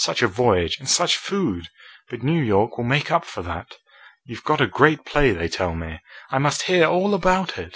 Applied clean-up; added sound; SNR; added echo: none; none; none; none.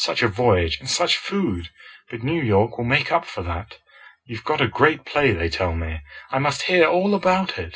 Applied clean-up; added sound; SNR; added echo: none; none; none; reverberation time 0.2 s.